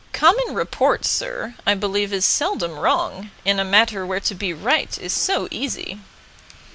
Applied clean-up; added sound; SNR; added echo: none; none; none; none.